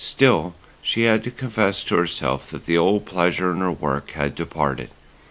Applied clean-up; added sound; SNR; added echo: none; none; none; none.